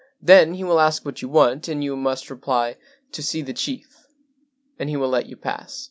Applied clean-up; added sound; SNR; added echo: none; none; none; none.